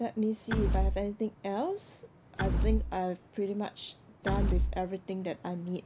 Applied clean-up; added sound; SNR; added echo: none; Door / Wood; -1 dB; none.